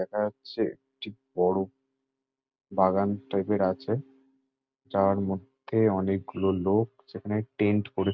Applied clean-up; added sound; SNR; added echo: none; none; none; none.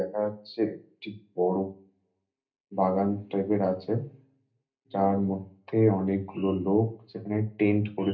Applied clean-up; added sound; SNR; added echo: none; none; none; reverberation time 0.3 s.